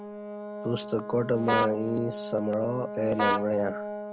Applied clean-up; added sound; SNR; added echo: none; Brass instrument + Vehicle horn, car horn, honking; 4 dB; none.